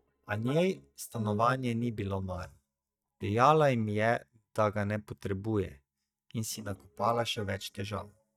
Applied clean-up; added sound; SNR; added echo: neural mask model DeepFilterNet 3.